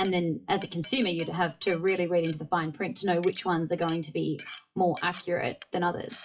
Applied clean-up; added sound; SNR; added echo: classical method WPE with log-MMSE.